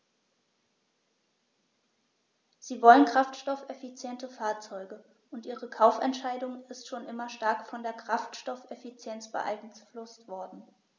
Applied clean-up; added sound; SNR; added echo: none; none; none; none.